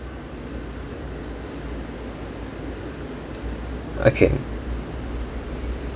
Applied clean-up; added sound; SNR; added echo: none; Bowed string instrument; 17 dB; none.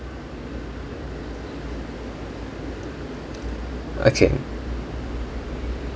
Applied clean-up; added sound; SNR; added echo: none; none; none; none.